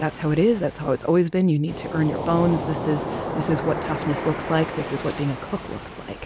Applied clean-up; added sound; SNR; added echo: none; Waves, surf; 7 dB; none.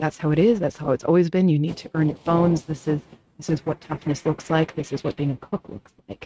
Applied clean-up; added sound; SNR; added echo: neural mask model RNNoise.